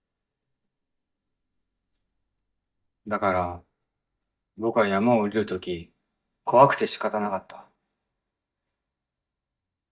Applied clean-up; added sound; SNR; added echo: neural mask model DeepFilterNet 3.